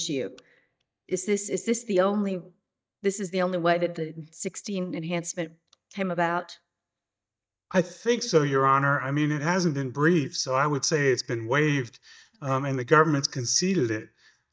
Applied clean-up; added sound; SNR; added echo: neural mask model DeepFilterNet 3.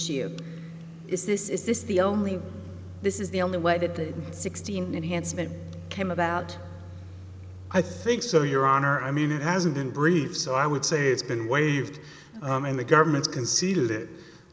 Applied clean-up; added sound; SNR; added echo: none; Microwave oven; 18 dB; none.